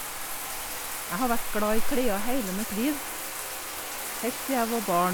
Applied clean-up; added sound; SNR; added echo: none; Bathtub (filling or washing); 0 dB; none.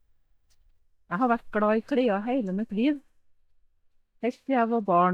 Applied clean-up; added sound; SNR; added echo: neural mask model DeepFilterNet 3.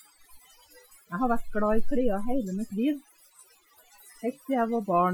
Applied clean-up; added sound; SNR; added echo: classical method Wiener filter.